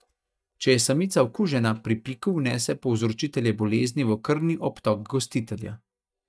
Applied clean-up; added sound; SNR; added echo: neural mask model DeepFilterNet 3.